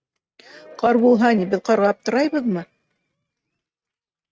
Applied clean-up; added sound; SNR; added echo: neural mask model RNNoise.